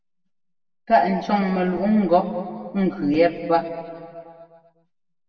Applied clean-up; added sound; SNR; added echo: none; none; none; reverberation time 2.1 s.